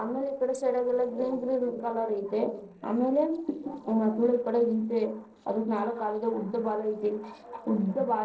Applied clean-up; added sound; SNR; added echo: neural separator model SepFormer DNS4.